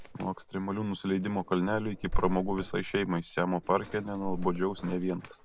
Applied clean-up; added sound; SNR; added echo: none; Drawer open or close; 6 dB; none.